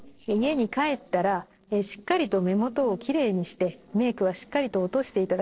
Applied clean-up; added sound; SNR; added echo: neural separator model SepFormer DNS4.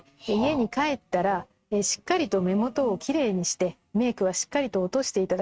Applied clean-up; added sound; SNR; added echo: neural mask model RNNoise.